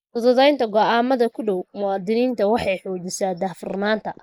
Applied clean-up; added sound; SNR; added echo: neural mask model Resemble Enhance denoiser.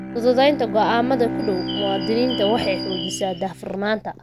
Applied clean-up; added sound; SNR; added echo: none; Bird + Bowed string instrument; 6 dB; none.